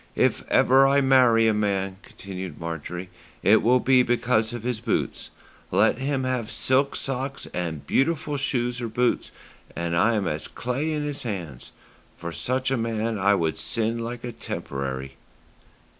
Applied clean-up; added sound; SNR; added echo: none; none; none; none.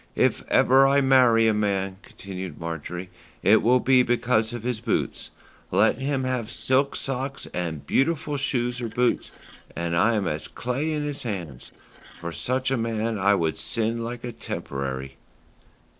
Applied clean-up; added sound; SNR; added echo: neural separator model SepFormer DNS4.